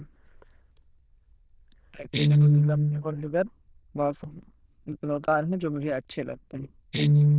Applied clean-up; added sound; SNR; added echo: neural diffusion model UNIVERSE++.